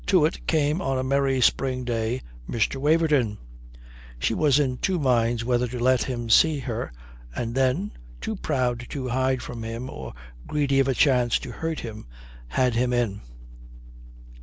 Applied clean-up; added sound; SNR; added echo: none; none; none; none.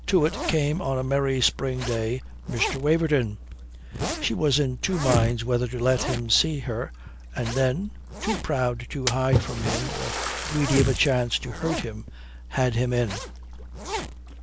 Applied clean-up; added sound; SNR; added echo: none; Splash, splatter + Zipper (clothing); 7 dB; none.